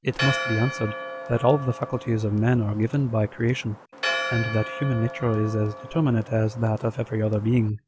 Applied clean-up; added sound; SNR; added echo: none; Church bell; 9 dB; none.